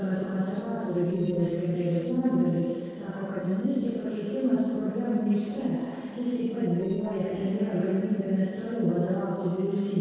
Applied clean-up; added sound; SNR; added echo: neural separator model SepFormer DNS4.